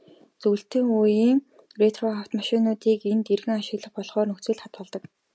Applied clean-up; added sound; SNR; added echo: none; none; none; none.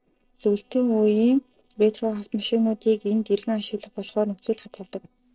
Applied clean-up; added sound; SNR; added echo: neural separator model SepFormer DNS4.